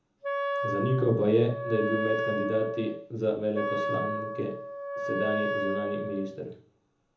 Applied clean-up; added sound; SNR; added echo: none; Wind instrument, woodwind instrument; 2 dB; reverberation time 0.6 s.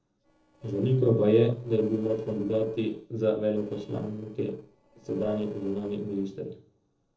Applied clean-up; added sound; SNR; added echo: neural separator model SepFormer DNS4.